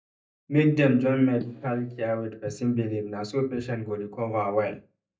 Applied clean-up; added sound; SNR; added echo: neural mask model DeepFilterNet 3.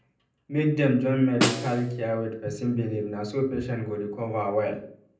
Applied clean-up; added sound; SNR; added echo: none; Snare drum; 6 dB; reverberation time 0.6 s.